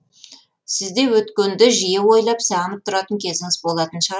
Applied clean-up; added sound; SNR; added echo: none; none; none; none.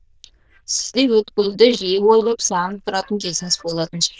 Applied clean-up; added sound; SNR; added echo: neural diffusion model UNIVERSE++.